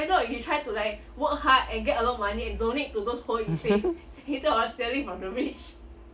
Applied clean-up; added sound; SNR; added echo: none; none; none; none.